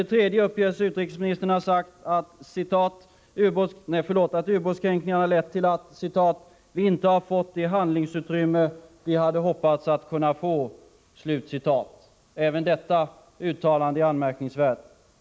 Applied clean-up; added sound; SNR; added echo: none; none; none; none.